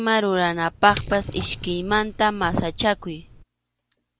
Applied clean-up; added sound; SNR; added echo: none; Drip / Water; 12 dB; none.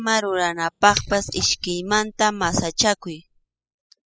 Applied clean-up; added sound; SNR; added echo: classical method spectral subtraction.